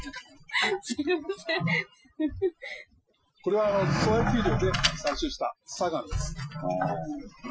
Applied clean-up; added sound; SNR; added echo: classical method Wiener filter.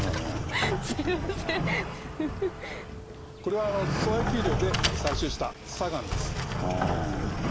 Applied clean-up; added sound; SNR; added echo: none; Sliding door; -1 dB; none.